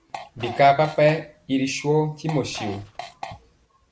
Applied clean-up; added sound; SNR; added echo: none; Fart; 15 dB; none.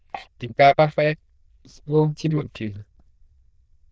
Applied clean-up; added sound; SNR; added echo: neural diffusion model UNIVERSE++.